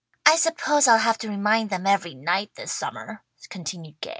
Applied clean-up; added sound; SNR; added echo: none; none; none; none.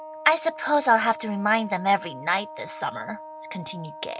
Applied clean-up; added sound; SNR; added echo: none; Wind instrument, woodwind instrument; 15 dB; none.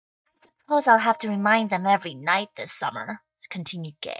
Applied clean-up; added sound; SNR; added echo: neural mask model DeepFilterNet 3.